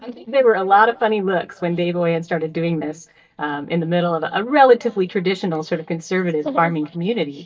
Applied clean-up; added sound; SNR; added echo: neural mask model DeepFilterNet 3.